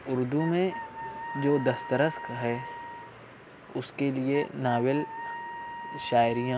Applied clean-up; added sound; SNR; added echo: none; Wind instrument, woodwind instrument; 11 dB; none.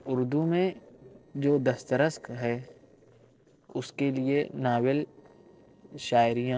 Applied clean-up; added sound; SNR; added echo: neural separator model SepFormer DNS4.